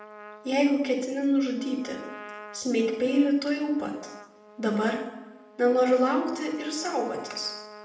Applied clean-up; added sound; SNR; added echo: none; Trumpet; 18 dB; reverberation time 0.8 s.